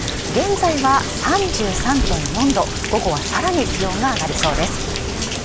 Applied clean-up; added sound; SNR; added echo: none; Rain; 3 dB; none.